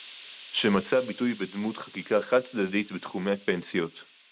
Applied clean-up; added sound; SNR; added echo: none; Hiss; 18 dB; none.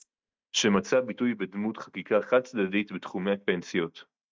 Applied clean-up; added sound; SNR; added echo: neural mask model DeepFilterNet 3.